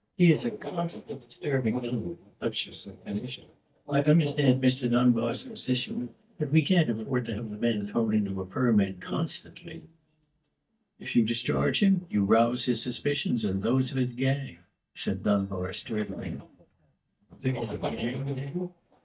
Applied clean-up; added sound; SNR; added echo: neural mask model DeepFilterNet 3.